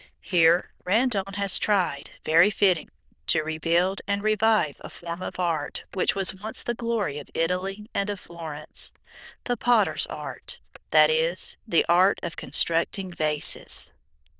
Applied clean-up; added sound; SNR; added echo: neural diffusion model UNIVERSE++.